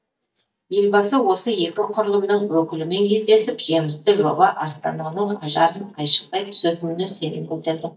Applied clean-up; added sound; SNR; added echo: neural mask model DeepFilterNet 3.